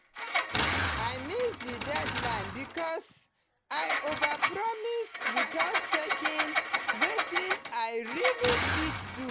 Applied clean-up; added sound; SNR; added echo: none; Engine; -3 dB; none.